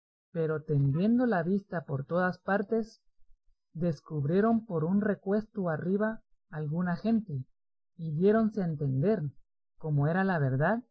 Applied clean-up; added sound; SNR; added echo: neural mask model DeepFilterNet 3.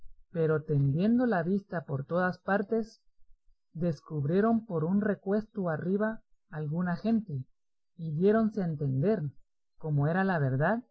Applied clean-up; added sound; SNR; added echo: neural mask model Resemble Enhance denoiser.